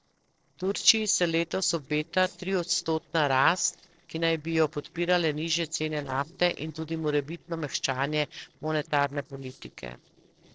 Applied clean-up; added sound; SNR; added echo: neural separator model SepFormer DNS4.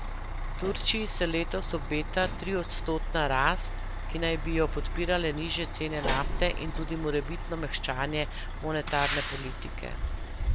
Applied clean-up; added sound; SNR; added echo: none; Truck; 1 dB; none.